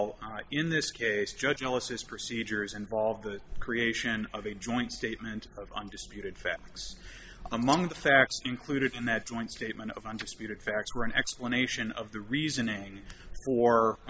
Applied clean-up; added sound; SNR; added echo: none; none; none; none.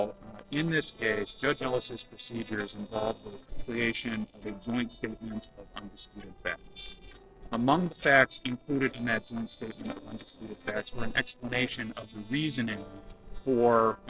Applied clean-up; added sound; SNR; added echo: neural separator model SepFormer DNS4.